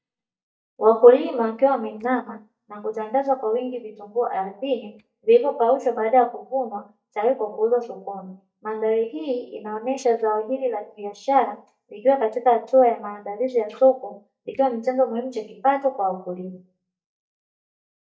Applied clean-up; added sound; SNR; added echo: neural mask model DeepFilterNet 3.